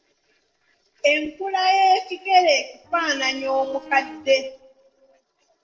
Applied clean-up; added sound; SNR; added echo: neural separator model SepFormer DNS4.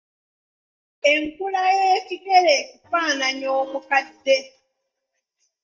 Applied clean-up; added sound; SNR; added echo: neural mask model DeepFilterNet 3.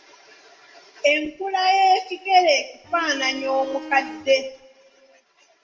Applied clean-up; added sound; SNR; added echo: none; Bowed string instrument; 16 dB; reverberation time 0.7 s.